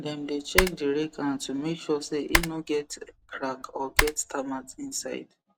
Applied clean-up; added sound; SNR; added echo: none; Typing; 1 dB; none.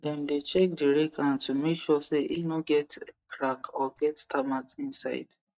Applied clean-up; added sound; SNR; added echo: neural mask model DeepFilterNet 3.